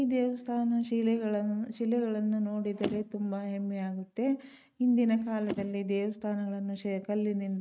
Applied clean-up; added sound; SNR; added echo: neural mask model RNNoise.